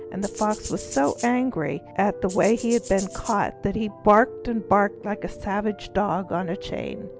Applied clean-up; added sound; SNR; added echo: none; Rattle (instrument) + Piano; 14 dB; none.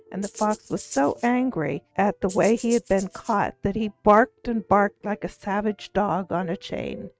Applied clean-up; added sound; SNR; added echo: neural mask model RNNoise.